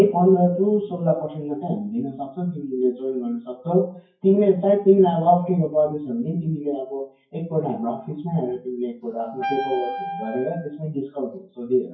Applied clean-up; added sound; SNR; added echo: classical method WPE with log-MMSE.